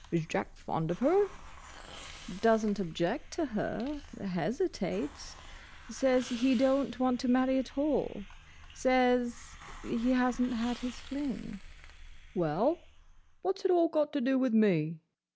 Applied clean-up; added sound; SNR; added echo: none; Hiss; 17 dB; none.